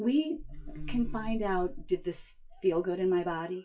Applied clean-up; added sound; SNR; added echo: classical method WPE with log-MMSE.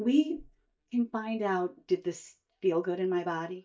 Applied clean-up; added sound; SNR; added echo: neural mask model DeepFilterNet 3.